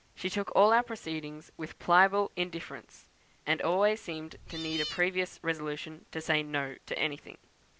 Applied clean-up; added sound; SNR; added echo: none; Cat; 9 dB; none.